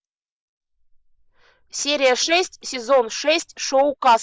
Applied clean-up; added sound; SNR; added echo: neural mask model Resemble Enhance denoiser.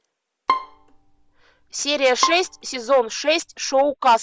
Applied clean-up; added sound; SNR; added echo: none; Bowed string instrument; 8 dB; none.